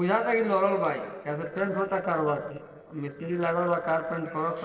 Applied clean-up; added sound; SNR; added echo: neural separator model SepFormer DNS4.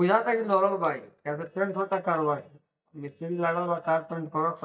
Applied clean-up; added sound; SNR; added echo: neural mask model DeepFilterNet 3.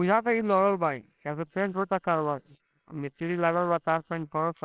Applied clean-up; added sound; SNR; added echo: neural separator model SepFormer WHAMR!.